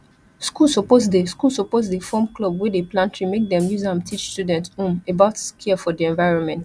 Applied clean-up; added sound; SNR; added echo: none; Hi-hat; 19 dB; none.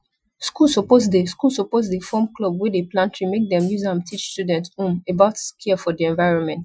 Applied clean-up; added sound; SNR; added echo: classical method Wiener filter.